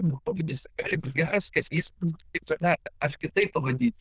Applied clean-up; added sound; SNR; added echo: neural diffusion model UNIVERSE++.